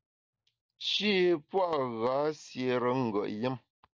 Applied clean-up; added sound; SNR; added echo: none; none; none; none.